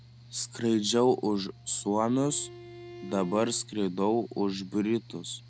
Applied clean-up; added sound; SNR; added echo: none; Mechanical fan + Bowed string instrument; 18 dB; none.